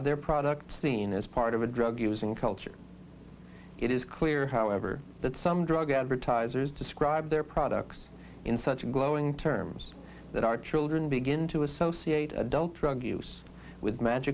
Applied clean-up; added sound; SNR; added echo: none; none; none; none.